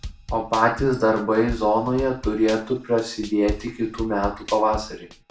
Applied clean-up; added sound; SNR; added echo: none; Drum kit; 13 dB; reverberation time 0.3 s.